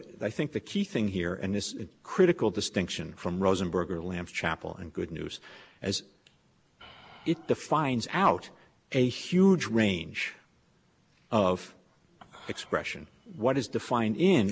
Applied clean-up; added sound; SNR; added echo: none; none; none; none.